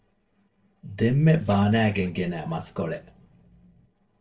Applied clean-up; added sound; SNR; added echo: neural separator model SepFormer DNS4.